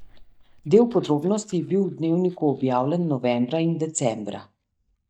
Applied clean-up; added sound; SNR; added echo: neural mask model DeepFilterNet 3.